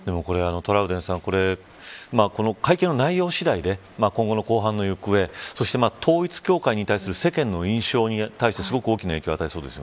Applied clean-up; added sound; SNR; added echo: none; none; none; none.